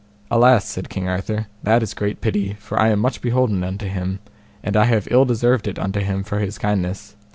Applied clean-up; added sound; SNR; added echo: none; none; none; none.